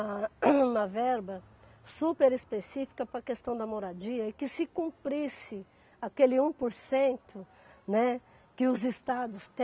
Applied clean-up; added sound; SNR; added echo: none; none; none; none.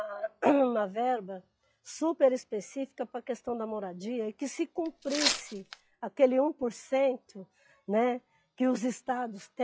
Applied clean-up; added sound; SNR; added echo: classical method log-MMSE.